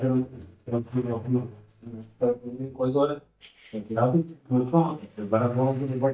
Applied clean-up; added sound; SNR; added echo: neural mask model DeepFilterNet 3.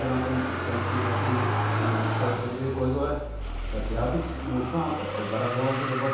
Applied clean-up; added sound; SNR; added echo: none; Motor vehicle (road); 0 dB; reverberation time 0.8 s.